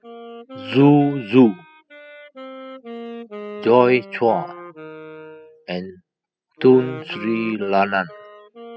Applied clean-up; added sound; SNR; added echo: classical method spectral subtraction.